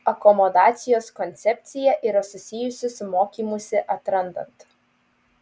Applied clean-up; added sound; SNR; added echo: none; none; none; none.